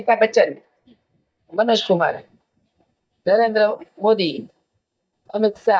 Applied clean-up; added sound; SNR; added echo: neural mask model DeepFilterNet 3.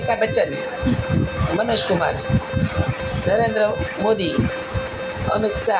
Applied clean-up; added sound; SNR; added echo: none; Alarm; 9 dB; none.